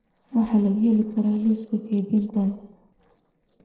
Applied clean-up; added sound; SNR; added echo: neural separator model SepFormer DNS4.